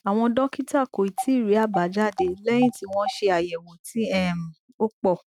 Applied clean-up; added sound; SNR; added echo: neural mask model RNNoise.